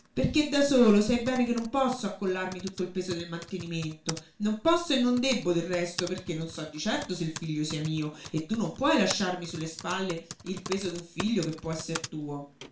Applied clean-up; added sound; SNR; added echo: none; Typing; 15 dB; reverberation time 0.3 s.